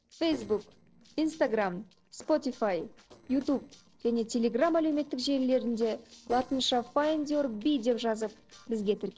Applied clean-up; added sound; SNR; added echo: neural separator model SepFormer DNS4.